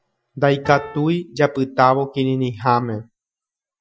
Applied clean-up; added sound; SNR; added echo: classical method Wiener filter.